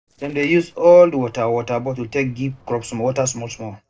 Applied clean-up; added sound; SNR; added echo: neural separator model SepFormer DNS4.